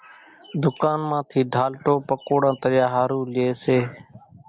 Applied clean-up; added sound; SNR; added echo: none; none; none; none.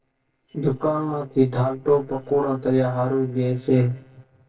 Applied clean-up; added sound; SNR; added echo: neural separator model SepFormer DNS4.